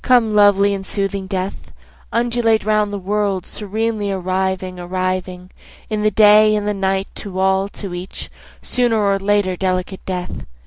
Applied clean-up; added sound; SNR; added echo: none; none; none; none.